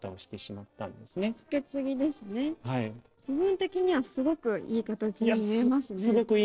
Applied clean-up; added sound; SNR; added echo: neural separator model SepFormer DNS4.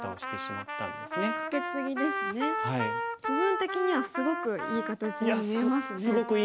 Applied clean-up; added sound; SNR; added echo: none; Trumpet; 3 dB; none.